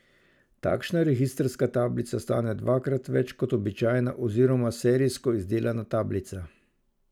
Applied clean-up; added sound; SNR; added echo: none; none; none; none.